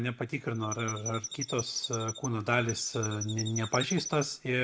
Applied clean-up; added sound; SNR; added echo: none; Chirp, tweet; 8 dB; none.